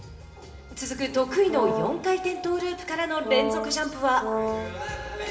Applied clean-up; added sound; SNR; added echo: none; Brass instrument; 3 dB; reverberation time 2.1 s.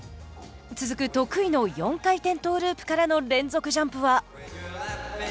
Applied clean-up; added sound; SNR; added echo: none; none; none; none.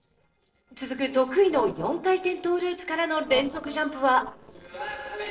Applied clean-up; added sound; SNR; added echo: neural separator model SepFormer DNS4.